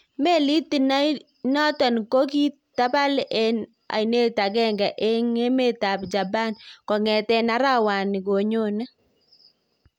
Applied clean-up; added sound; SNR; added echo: none; none; none; none.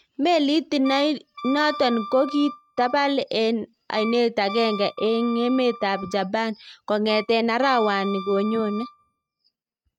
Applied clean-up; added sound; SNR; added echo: neural mask model RNNoise.